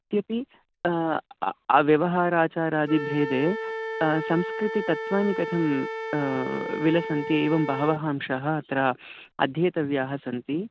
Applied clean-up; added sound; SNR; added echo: none; Wind instrument, woodwind instrument; 10 dB; none.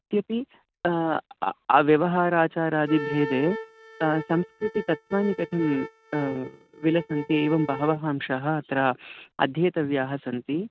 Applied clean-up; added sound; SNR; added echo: neural mask model RNNoise.